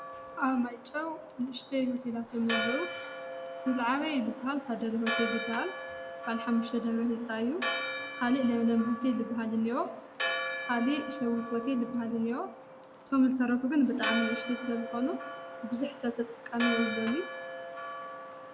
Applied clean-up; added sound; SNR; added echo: none; Church bell; 7 dB; none.